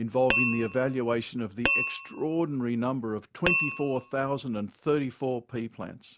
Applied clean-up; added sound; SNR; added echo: none; Glass; -1 dB; none.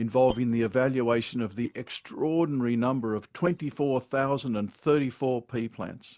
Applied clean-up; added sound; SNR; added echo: neural mask model Resemble Enhance denoiser.